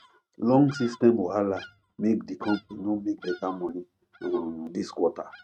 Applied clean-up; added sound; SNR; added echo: neural mask model RNNoise.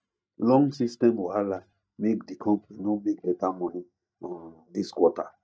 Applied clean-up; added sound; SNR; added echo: neural mask model DeepFilterNet 3.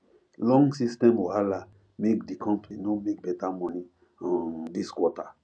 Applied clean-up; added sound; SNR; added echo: none; none; none; none.